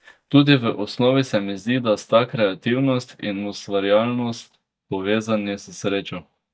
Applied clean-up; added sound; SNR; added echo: neural mask model DeepFilterNet 3.